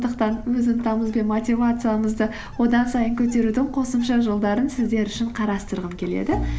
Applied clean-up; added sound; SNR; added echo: none; Bird; 15 dB; none.